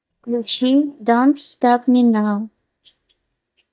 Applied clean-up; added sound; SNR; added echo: neural mask model DeepFilterNet 3.